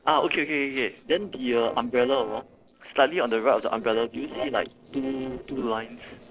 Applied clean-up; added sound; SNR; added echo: neural separator model SepFormer DNS4.